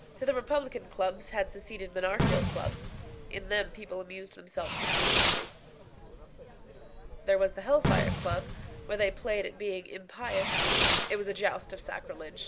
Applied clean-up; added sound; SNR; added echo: none; Fireworks; -1 dB; none.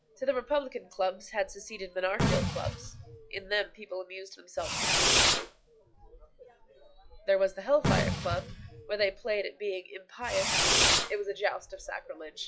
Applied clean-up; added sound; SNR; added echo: classical method log-MMSE.